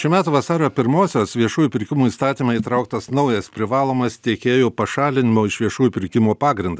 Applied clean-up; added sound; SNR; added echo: none; none; none; none.